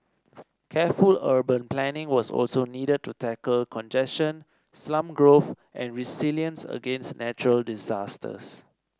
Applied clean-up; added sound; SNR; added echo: none; none; none; none.